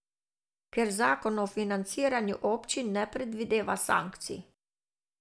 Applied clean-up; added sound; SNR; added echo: none; none; none; none.